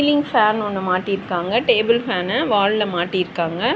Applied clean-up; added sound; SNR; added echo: none; none; none; none.